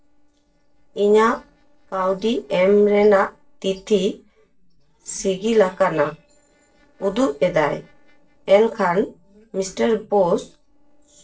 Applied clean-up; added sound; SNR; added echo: neural separator model SepFormer DNS4.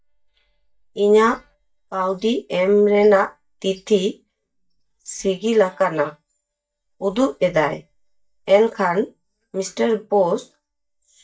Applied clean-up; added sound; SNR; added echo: neural mask model DeepFilterNet 3.